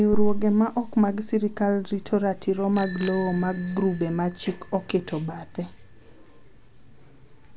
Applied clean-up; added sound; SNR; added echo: none; Bicycle bell; 16 dB; none.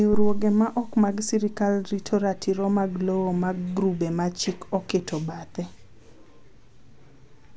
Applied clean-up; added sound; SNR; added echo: none; none; none; none.